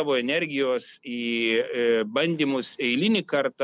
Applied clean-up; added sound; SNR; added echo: none; none; none; none.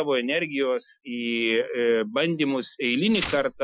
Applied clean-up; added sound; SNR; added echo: classical method Wiener filter.